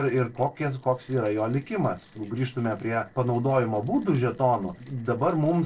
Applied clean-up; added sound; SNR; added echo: neural separator model SepFormer DNS4.